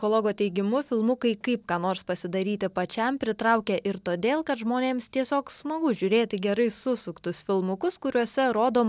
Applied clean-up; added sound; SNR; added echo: none; none; none; none.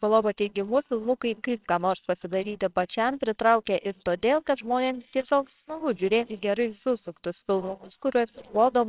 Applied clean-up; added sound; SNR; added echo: neural separator model SepFormer WHAMR!.